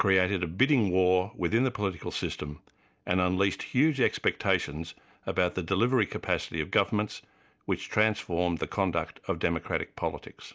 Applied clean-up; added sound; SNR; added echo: none; none; none; none.